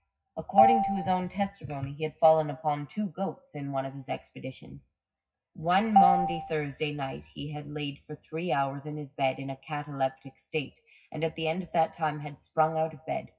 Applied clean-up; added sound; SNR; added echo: classical method WPE with log-MMSE.